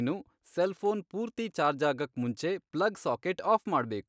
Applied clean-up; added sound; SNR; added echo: none; none; none; none.